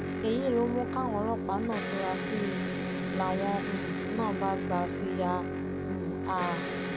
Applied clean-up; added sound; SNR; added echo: none; Electric guitar; 0 dB; none.